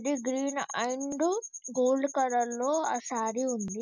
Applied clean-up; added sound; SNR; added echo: none; none; none; none.